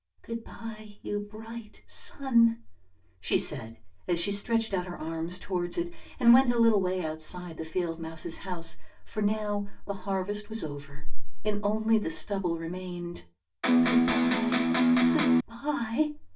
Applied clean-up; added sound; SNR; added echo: none; Electric guitar; -3 dB; reverberation time 0.2 s.